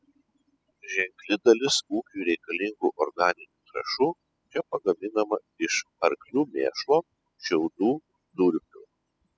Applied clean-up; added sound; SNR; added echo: classical method spectral subtraction.